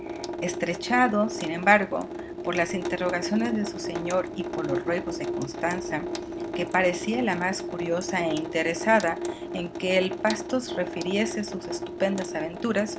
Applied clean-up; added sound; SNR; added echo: none; Drip / Sink (filling or washing) / Water tap, faucet; 6 dB; none.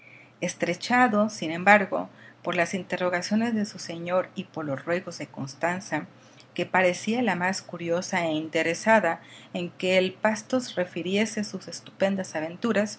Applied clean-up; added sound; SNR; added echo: none; none; none; none.